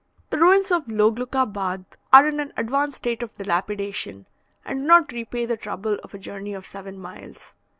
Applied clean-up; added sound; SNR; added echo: none; none; none; none.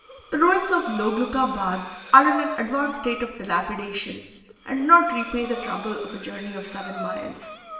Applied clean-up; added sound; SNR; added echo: none; Breathing; 14 dB; reverberation time 1.0 s.